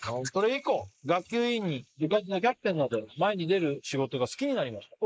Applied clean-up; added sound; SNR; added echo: neural mask model Resemble Enhance denoiser.